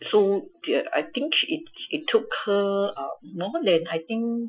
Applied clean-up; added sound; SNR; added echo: classical method Wiener filter.